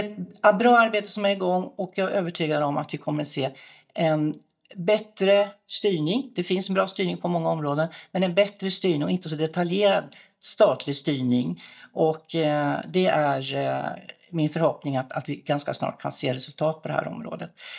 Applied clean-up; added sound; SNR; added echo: neural mask model DeepFilterNet 3.